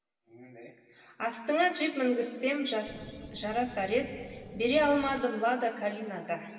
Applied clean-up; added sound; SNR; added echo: none; Explosion; 17 dB; reverberation time 2.5 s.